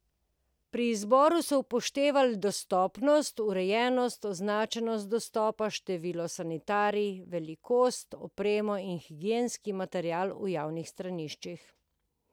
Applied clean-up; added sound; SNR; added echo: none; none; none; none.